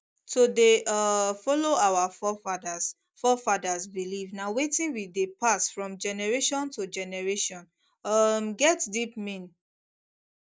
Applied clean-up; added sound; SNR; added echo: none; none; none; none.